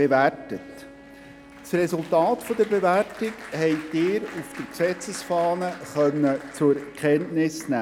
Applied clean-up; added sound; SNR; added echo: none; Wind instrument, woodwind instrument + Applause; 18 dB; none.